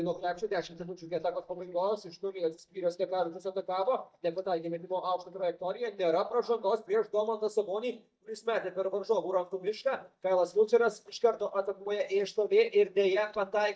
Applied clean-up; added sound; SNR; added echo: neural mask model DeepFilterNet 3.